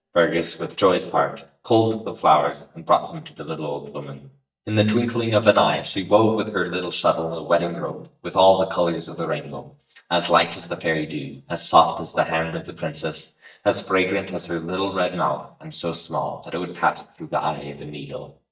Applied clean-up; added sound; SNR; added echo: neural mask model DeepFilterNet 3.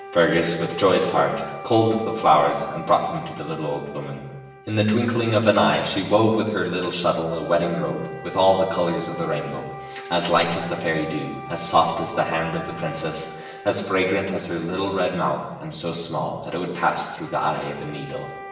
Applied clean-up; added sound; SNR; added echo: none; Wind instrument, woodwind instrument; 16 dB; reverberation time 1.1 s.